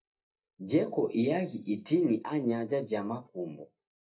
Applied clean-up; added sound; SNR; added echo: neural mask model DeepFilterNet 3.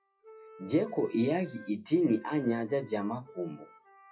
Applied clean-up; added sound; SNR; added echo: classical method WPE with log-MMSE.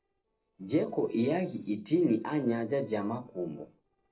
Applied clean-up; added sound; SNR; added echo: neural separator model SepFormer DNS4.